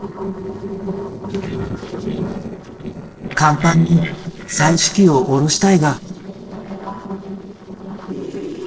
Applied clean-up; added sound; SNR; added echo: neural separator model SepFormer DNS4.